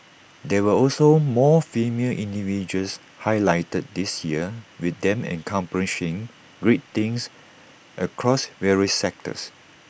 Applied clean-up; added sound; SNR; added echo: none; none; none; none.